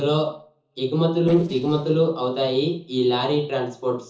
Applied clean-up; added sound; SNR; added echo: neural separator model SepFormer DNS4.